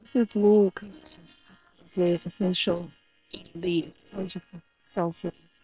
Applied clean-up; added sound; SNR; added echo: neural separator model SepFormer WHAM!.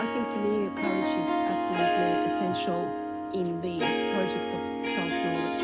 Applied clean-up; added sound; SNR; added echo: none; Harp; -5 dB; none.